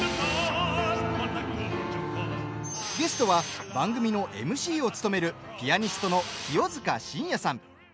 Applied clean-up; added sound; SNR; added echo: none; Drill; 14 dB; none.